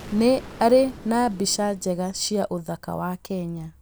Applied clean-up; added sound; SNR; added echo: none; Explosion; 19 dB; none.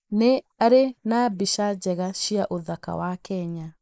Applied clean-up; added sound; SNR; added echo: neural mask model Resemble Enhance denoiser.